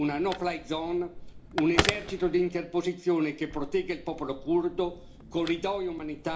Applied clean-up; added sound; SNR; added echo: none; Telephone; 7 dB; reverberation time 0.4 s.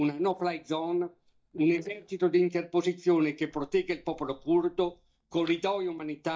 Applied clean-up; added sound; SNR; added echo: neural mask model DeepFilterNet 3.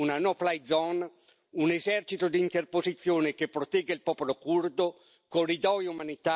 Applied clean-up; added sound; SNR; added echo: none; none; none; none.